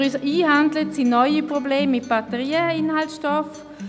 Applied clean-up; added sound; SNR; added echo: none; Acoustic guitar; 15 dB; none.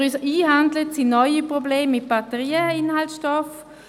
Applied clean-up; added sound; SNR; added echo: none; none; none; none.